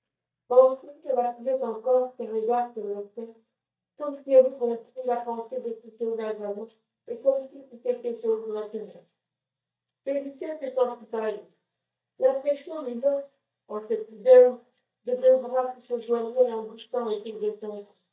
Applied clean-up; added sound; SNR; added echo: neural mask model DeepFilterNet 3.